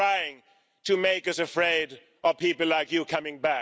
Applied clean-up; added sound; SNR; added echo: none; none; none; none.